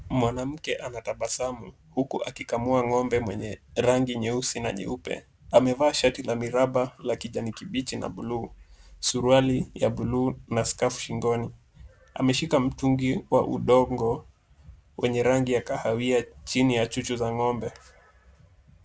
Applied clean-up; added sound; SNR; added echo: none; none; none; none.